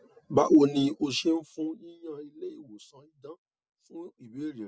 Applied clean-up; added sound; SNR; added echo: none; none; none; none.